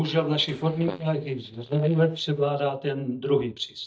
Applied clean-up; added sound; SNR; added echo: neural mask model DeepFilterNet 3.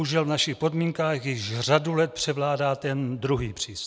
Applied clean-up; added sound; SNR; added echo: none; none; none; none.